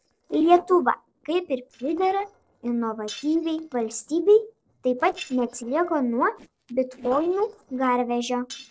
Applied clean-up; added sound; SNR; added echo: neural separator model SepFormer DNS4.